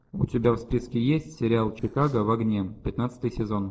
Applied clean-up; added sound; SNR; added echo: neural separator model SepFormer DNS4.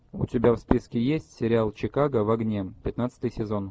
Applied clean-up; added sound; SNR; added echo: none; none; none; none.